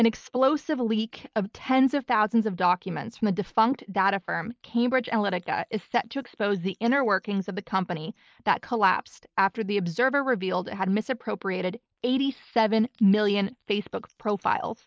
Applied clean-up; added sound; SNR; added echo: neural mask model Resemble Enhance denoiser.